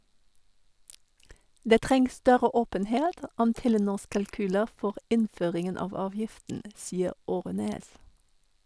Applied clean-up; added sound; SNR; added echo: none; none; none; none.